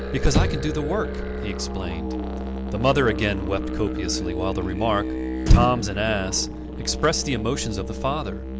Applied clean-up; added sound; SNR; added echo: none; Musical instrument + Motor vehicle (road); 1 dB; none.